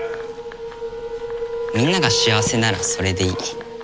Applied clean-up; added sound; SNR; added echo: none; none; none; none.